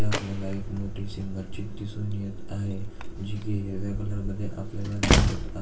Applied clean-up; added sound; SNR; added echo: none; Slam; 2 dB; reverberation time 0.2 s.